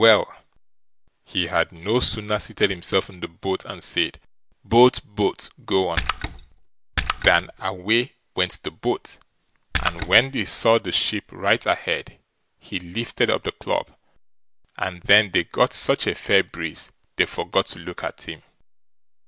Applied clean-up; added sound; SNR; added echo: none; Splash, splatter; 1 dB; none.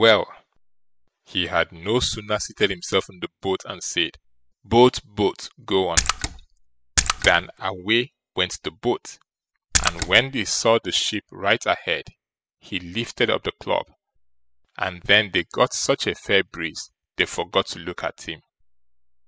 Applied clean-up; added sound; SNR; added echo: classical method spectral subtraction.